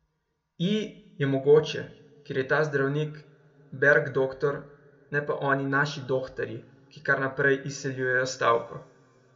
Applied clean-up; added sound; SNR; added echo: none; none; none; reverberation time 1.4 s.